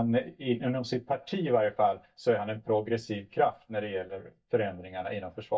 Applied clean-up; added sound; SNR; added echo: neural mask model DeepFilterNet 3.